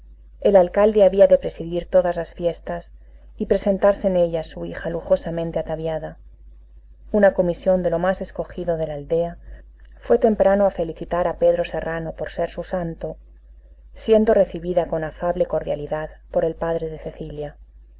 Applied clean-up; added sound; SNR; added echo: none; none; none; none.